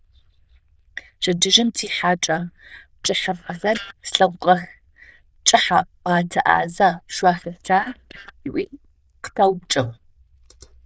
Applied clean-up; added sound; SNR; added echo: neural diffusion model UNIVERSE++.